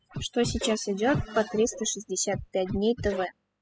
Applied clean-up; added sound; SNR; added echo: classical method spectral subtraction.